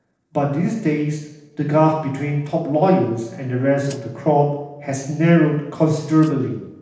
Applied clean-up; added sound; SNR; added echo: neural separator model SepFormer DNS4.